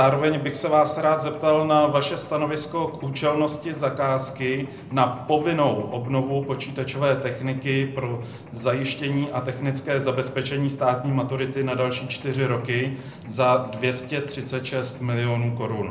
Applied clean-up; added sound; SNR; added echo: none; Mechanisms; 18 dB; reverberation time 0.5 s.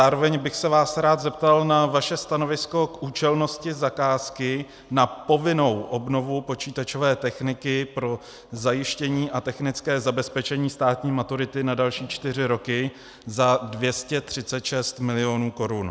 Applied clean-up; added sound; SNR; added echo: none; none; none; none.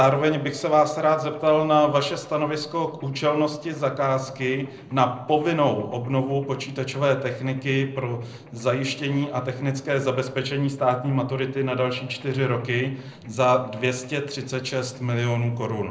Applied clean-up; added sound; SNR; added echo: neural separator model SepFormer DNS4.